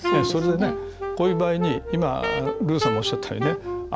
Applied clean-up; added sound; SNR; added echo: none; Wind instrument, woodwind instrument; 3 dB; none.